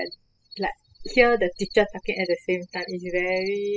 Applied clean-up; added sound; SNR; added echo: classical method spectral subtraction.